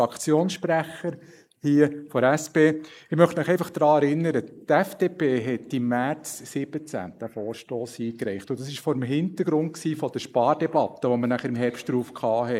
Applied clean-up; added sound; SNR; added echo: neural mask model Resemble Enhance denoiser.